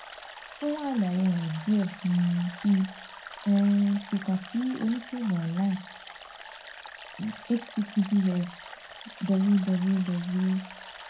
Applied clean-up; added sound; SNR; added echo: none; Stream; 17 dB; reverberation time 0.2 s.